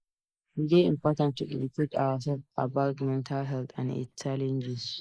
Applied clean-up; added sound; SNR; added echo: neural mask model Resemble Enhance denoiser.